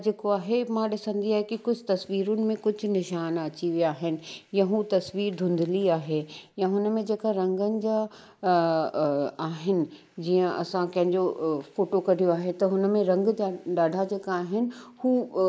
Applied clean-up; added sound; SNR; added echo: neural mask model Resemble Enhance denoiser.